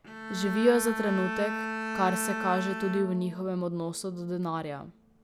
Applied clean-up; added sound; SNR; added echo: none; Bowed string instrument; 6 dB; none.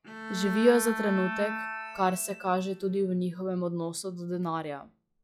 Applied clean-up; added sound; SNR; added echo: classical method log-MMSE.